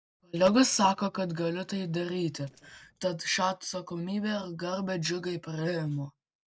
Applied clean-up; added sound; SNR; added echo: neural separator model SepFormer DNS4.